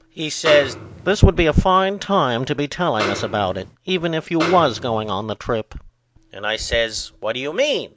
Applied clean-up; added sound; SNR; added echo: none; Snare drum; 8 dB; none.